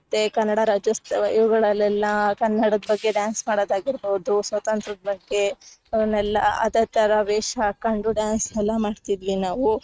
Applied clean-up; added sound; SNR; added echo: neural mask model RNNoise.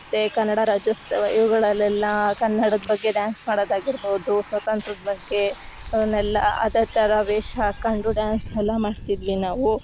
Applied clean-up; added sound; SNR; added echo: none; Bus; 15 dB; none.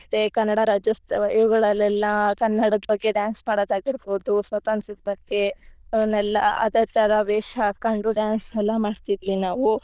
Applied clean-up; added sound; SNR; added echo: neural diffusion model UNIVERSE++.